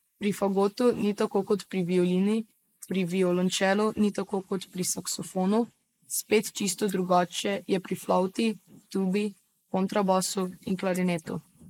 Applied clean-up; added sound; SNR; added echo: neural mask model Resemble Enhance denoiser.